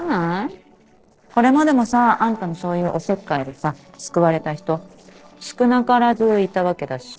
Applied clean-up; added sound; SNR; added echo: neural separator model SepFormer DNS4.